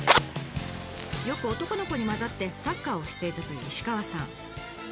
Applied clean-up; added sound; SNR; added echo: none; Fire; 1 dB; none.